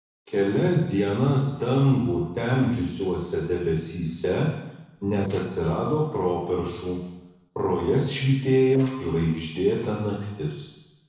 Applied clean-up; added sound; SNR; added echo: neural separator model SepFormer DNS4.